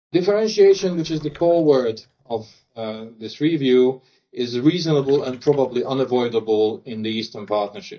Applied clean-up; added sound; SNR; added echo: neural mask model DeepFilterNet 3.